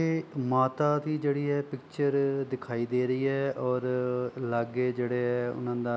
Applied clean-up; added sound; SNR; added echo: none; none; none; none.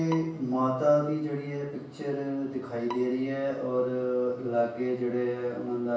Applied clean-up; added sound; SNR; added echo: none; Bowed string instrument; 19 dB; reverberation time 0.7 s.